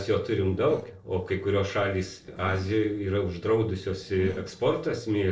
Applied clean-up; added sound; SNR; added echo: neural separator model SepFormer DNS4.